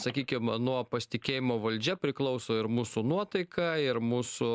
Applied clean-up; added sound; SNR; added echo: none; none; none; none.